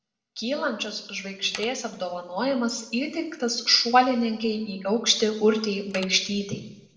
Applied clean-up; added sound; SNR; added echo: neural separator model SepFormer DNS4.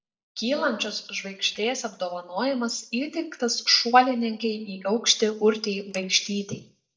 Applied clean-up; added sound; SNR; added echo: neural mask model DeepFilterNet 3.